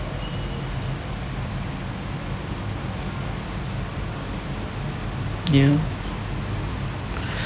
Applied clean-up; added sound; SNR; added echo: none; none; none; none.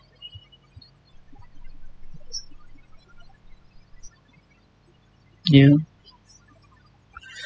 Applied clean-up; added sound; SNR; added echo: classical method spectral subtraction.